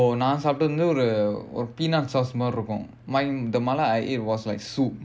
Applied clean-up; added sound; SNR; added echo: none; none; none; none.